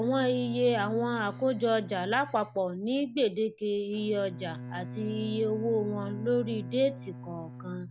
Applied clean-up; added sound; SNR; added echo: none; Bowed string instrument; 11 dB; none.